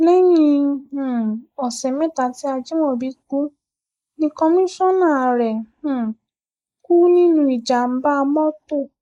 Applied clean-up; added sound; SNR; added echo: neural mask model Resemble Enhance denoiser.